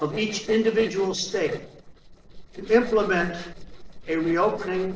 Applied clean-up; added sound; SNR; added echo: neural separator model SepFormer DNS4.